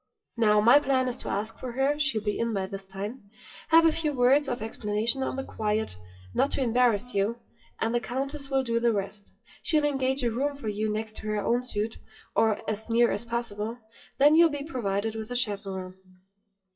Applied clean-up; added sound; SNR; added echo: classical method WPE with log-MMSE.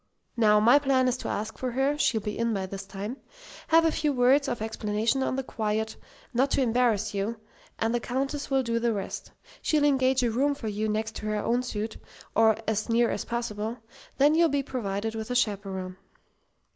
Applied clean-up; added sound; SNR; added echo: none; none; none; none.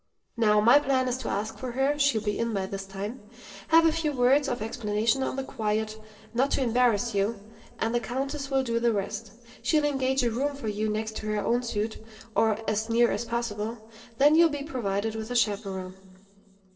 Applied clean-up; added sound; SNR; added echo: neural separator model SepFormer DNS4.